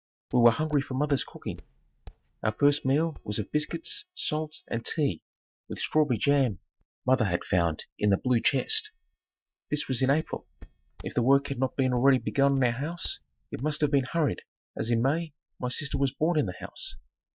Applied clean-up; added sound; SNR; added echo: neural mask model DeepFilterNet 3.